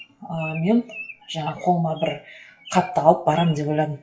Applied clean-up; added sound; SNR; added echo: classical method WPE with log-MMSE.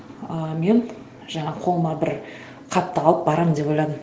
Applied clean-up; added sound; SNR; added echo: none; none; none; none.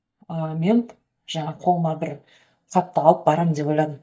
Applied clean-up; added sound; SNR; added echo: neural mask model DeepFilterNet 3.